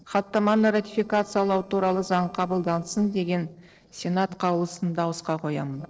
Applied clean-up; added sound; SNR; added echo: neural separator model SepFormer DNS4.